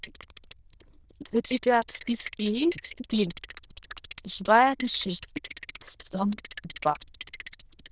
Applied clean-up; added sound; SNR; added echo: neural diffusion model UNIVERSE++.